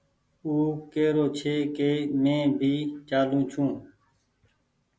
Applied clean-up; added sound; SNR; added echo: none; none; none; none.